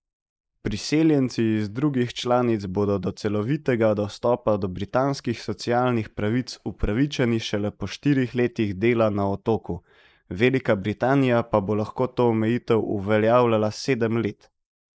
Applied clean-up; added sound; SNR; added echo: neural mask model Resemble Enhance denoiser.